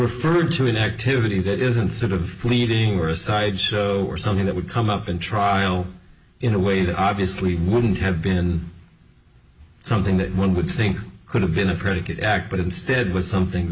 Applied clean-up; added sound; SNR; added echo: none; none; none; none.